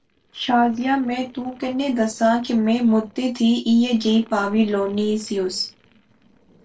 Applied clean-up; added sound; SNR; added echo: neural separator model SepFormer DNS4.